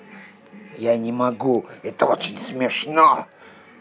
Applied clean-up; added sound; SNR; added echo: none; none; none; none.